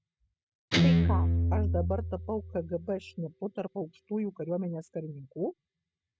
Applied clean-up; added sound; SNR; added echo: none; Guitar; -5 dB; none.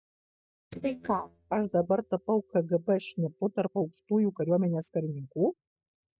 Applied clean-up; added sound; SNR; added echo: neural mask model DeepFilterNet 3.